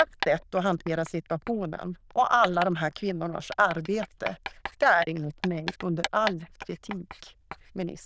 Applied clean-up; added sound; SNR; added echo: neural diffusion model UNIVERSE++.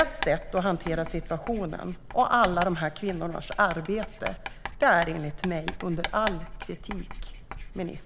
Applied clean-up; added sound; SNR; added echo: none; Writing; 9 dB; none.